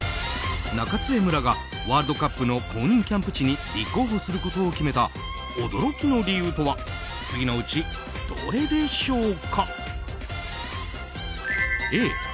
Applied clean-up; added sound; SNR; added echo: none; none; none; none.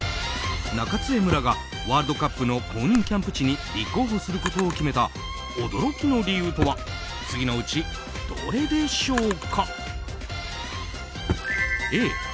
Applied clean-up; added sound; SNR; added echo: none; Drawer open or close; 12 dB; none.